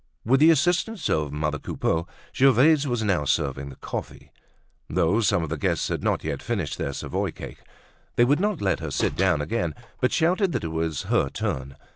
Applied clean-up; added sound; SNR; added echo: none; Slam; 19 dB; none.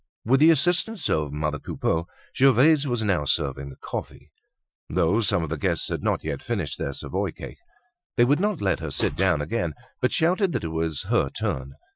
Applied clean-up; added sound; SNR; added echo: classical method Wiener filter.